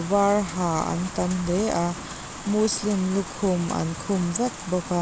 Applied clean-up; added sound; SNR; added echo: none; none; none; none.